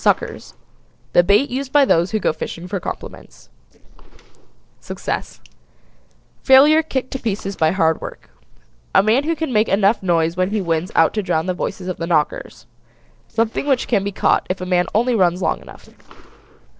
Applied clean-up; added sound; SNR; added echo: neural separator model SepFormer DNS4.